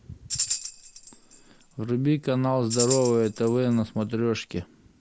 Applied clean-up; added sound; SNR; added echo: none; Tambourine; 9 dB; none.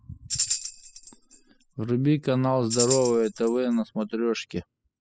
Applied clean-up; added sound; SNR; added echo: classical method spectral subtraction.